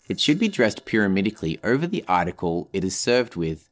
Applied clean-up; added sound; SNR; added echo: neural separator model SepFormer DNS4.